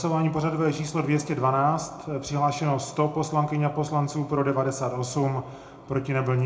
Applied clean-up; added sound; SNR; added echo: none; none; none; reverberation time 0.4 s.